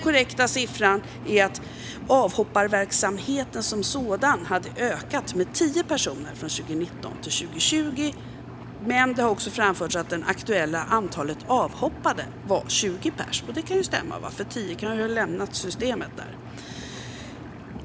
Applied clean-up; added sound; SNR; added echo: none; Engine; 13 dB; none.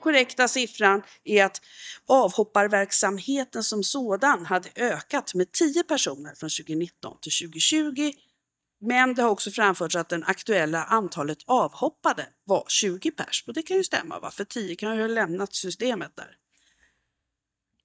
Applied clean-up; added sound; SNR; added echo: neural mask model DeepFilterNet 3.